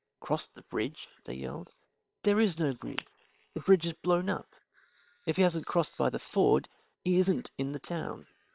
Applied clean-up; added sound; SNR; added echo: neural separator model SepFormer WHAM!.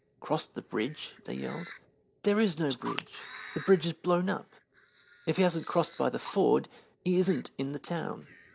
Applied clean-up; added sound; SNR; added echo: none; Camera; 18 dB; none.